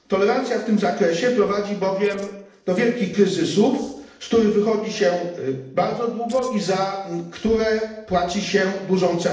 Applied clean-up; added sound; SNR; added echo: neural separator model SepFormer DNS4.